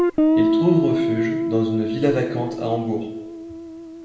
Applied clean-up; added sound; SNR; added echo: none; Guitar; -2 dB; reverberation time 0.8 s.